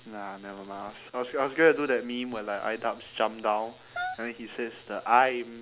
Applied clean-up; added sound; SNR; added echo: none; Wind instrument, woodwind instrument; 8 dB; none.